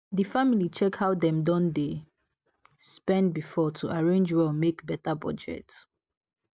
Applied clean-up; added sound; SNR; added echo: none; none; none; none.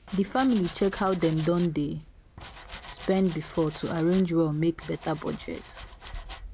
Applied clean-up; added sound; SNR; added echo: none; Domestic sounds, home sounds; 16 dB; none.